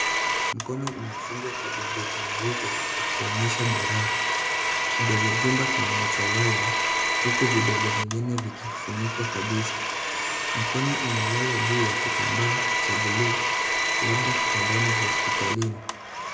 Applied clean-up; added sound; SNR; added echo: none; Domestic sounds, home sounds; -4 dB; reverberation time 0.5 s.